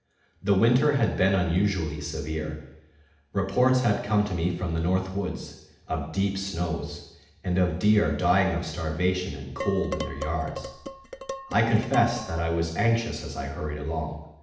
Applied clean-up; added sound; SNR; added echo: none; Dishes, pots, and pans; 11 dB; reverberation time 0.8 s.